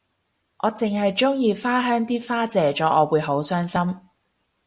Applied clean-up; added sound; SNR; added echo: none; none; none; none.